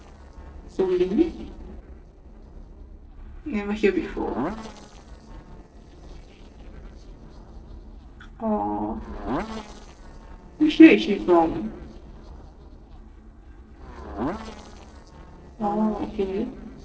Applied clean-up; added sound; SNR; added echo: neural separator model SepFormer DNS4.